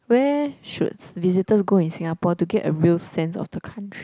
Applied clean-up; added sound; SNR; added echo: none; none; none; none.